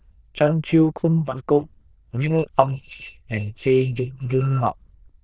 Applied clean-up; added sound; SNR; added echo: neural diffusion model UNIVERSE++.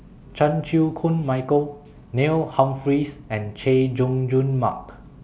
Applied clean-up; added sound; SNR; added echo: none; none; none; none.